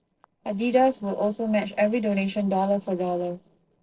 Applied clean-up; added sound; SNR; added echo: neural separator model SepFormer DNS4.